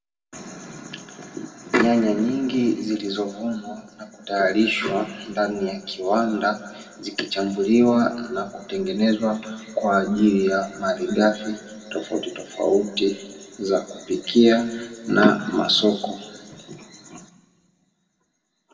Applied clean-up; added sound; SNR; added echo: none; none; none; reverberation time 1.8 s.